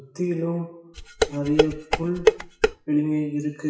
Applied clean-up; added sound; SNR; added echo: classical method WPE with log-MMSE.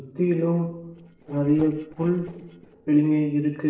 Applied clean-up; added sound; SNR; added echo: neural separator model SepFormer DNS4.